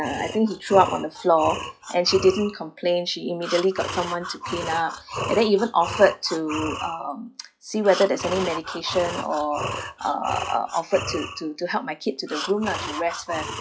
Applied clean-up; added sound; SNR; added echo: classical method log-MMSE.